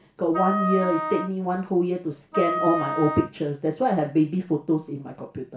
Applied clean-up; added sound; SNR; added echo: none; Wind instrument, woodwind instrument; 5 dB; reverberation time 0.3 s.